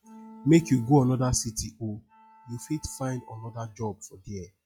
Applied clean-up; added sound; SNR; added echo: classical method log-MMSE.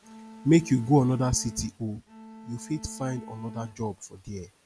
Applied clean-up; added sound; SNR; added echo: none; Bowed string instrument; 18 dB; none.